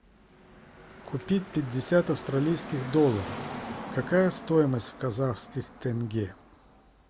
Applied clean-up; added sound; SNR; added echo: none; Car passing by / Traffic noise, roadway noise; 13 dB; none.